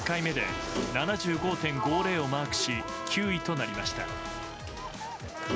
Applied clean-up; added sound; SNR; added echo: none; Sliding door + Trumpet; 6 dB; none.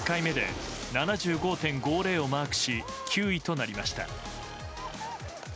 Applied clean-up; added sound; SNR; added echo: none; none; none; none.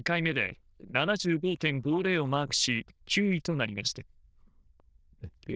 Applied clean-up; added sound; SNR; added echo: neural diffusion model UNIVERSE++.